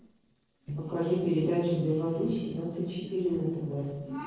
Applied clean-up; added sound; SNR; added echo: neural separator model SepFormer DNS4.